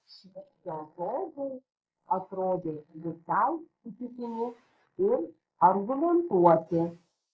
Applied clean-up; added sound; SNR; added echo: neural mask model Resemble Enhance denoiser.